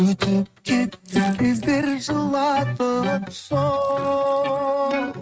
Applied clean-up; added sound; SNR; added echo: neural mask model RNNoise.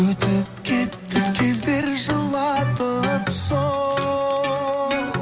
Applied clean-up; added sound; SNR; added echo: none; Coin (dropping); 18 dB; none.